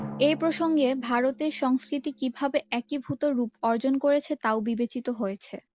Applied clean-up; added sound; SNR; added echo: none; Drum; 19 dB; none.